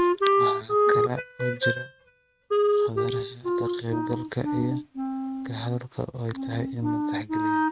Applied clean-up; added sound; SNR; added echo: neural mask model RNNoise.